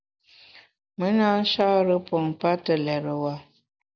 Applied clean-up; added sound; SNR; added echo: none; none; none; none.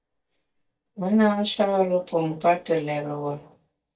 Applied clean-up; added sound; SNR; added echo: neural mask model DeepFilterNet 3.